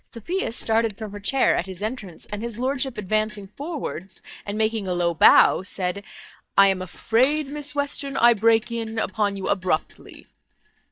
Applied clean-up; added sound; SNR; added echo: neural mask model DeepFilterNet 3.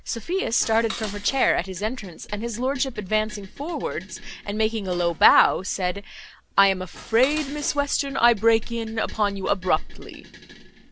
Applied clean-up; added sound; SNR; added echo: none; Dishes, pots, and pans; 19 dB; none.